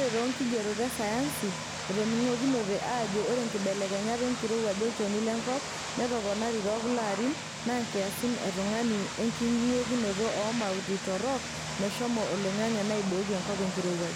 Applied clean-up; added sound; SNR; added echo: none; Vehicle; 6 dB; none.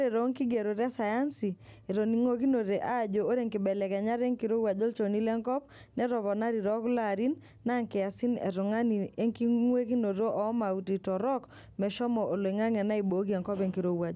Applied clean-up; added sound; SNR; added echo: none; none; none; none.